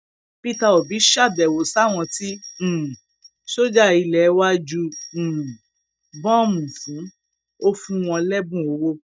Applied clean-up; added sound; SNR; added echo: neural mask model RNNoise.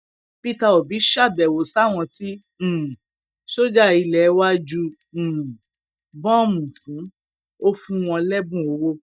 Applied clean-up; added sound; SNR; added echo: neural mask model DeepFilterNet 3.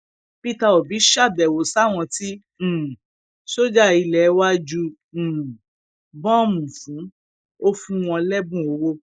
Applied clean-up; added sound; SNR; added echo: neural mask model Resemble Enhance denoiser.